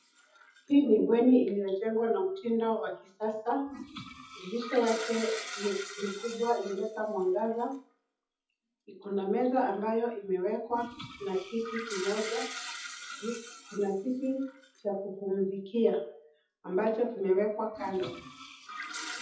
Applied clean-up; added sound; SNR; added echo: classical method WPE with log-MMSE.